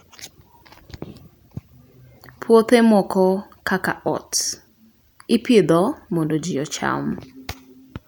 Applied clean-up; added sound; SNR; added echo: none; none; none; none.